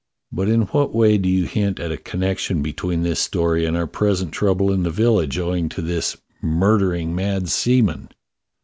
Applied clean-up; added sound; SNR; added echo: none; none; none; none.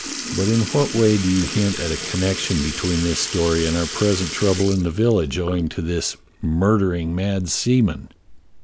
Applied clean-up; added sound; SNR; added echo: none; Sink (filling or washing) / Liquid; 10 dB; none.